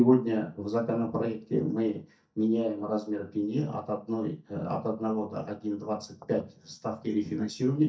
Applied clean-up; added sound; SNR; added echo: neural mask model DeepFilterNet 3.